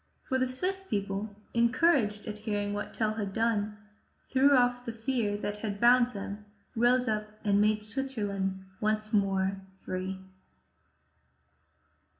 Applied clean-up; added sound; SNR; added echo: none; none; none; reverberation time 0.4 s.